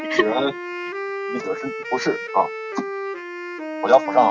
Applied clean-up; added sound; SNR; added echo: none; Wind instrument, woodwind instrument; 6 dB; none.